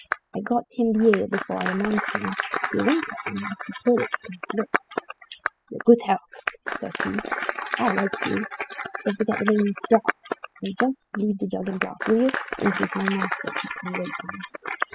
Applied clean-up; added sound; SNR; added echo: classical method spectral subtraction.